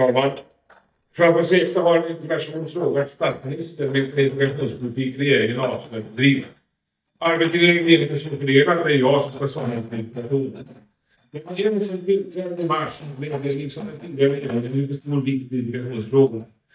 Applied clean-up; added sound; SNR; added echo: neural mask model DeepFilterNet 3.